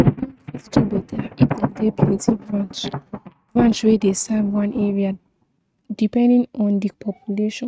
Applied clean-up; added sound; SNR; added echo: neural mask model RNNoise.